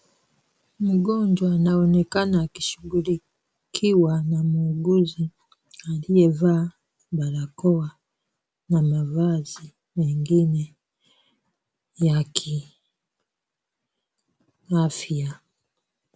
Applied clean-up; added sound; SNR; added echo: none; none; none; none.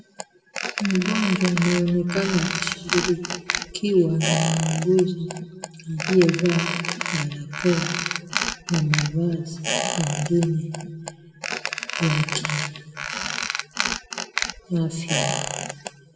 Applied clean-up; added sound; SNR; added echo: none; Squeak; 5 dB; reverberation time 1.7 s.